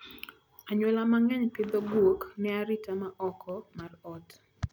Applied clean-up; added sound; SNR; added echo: none; none; none; none.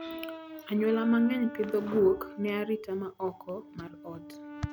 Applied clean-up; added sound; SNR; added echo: none; Brass instrument; 14 dB; none.